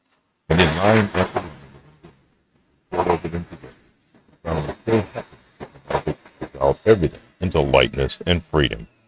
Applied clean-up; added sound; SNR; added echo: neural mask model RNNoise.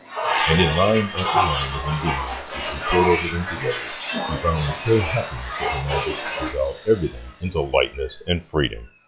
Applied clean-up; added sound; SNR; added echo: classical method log-MMSE.